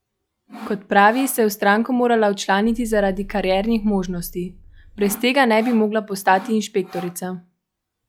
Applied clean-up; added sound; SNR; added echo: classical method log-MMSE.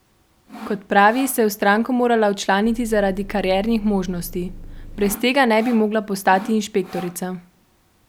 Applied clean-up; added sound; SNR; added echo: none; Sawing + Engine; 16 dB; none.